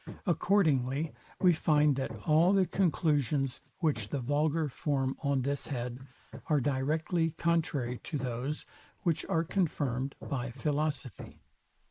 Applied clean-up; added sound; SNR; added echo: neural mask model Resemble Enhance denoiser.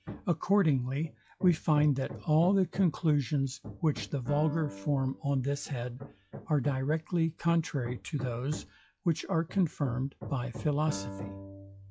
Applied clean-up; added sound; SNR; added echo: classical method log-MMSE.